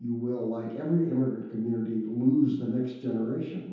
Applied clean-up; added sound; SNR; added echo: none; none; none; reverberation time 0.8 s.